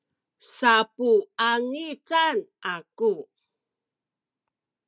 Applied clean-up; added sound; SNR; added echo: none; none; none; none.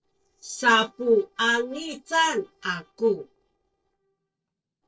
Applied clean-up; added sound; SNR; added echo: neural separator model SepFormer DNS4.